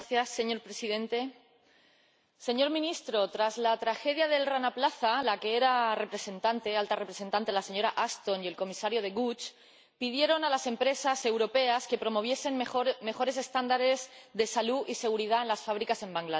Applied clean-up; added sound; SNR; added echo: none; none; none; none.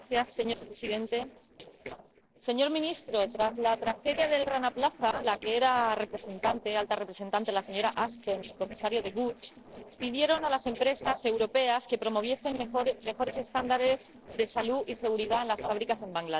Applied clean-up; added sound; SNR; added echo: neural separator model SepFormer DNS4.